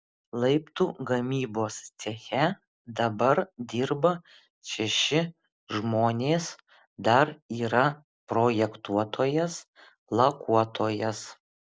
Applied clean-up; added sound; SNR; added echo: none; none; none; none.